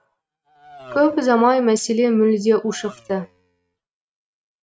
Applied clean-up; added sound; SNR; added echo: neural mask model RNNoise.